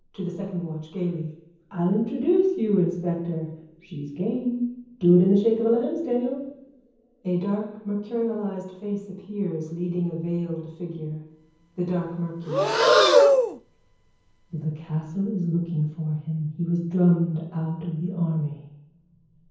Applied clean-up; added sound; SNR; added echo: none; Breathing; -3 dB; reverberation time 0.9 s.